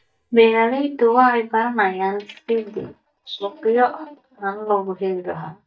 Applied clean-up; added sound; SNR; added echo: neural mask model DeepFilterNet 3.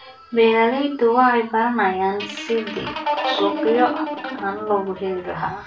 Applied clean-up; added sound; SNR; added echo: none; Guitar; 6 dB; reverberation time 0.3 s.